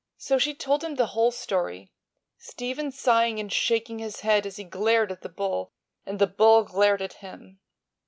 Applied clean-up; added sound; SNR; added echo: none; none; none; none.